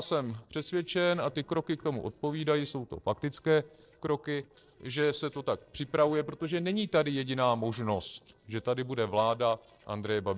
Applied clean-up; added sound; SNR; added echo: neural separator model SepFormer DNS4.